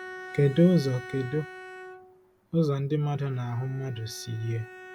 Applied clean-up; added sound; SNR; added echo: none; Bowed string instrument; 17 dB; none.